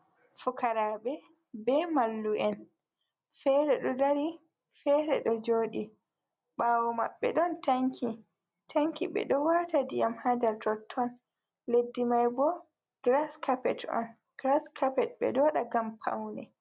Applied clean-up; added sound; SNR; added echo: none; none; none; none.